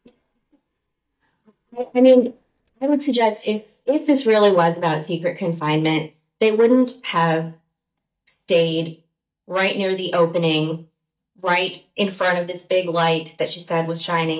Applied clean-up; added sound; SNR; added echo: neural mask model DeepFilterNet 3.